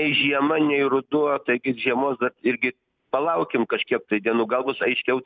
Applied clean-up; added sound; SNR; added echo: none; none; none; none.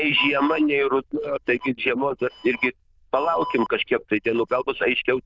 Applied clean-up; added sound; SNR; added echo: neural diffusion model UNIVERSE++.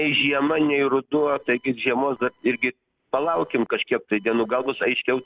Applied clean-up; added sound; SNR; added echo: neural separator model SepFormer DNS4.